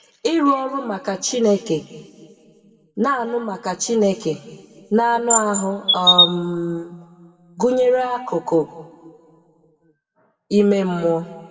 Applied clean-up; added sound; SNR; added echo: none; Chirp, tweet; -3 dB; reverberation time 1.9 s.